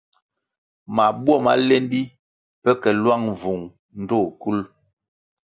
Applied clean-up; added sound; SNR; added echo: none; none; none; none.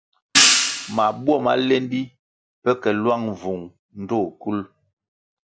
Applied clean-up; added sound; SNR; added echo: none; Hi-hat; -3 dB; none.